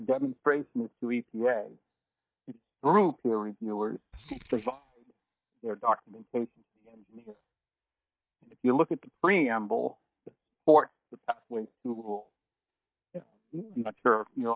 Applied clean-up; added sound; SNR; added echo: neural mask model DeepFilterNet 3.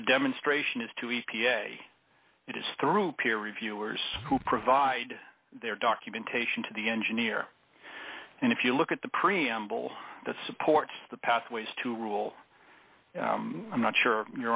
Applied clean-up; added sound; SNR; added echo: none; Zipper (clothing); 17 dB; none.